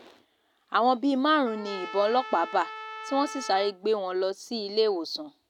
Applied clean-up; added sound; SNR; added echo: none; Trumpet; 14 dB; none.